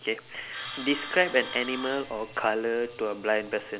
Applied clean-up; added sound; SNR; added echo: none; Sawing; 13 dB; none.